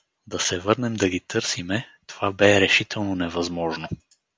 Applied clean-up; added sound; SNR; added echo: none; none; none; none.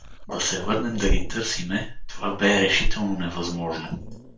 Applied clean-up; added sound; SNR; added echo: none; Growling; 2 dB; reverberation time 0.3 s.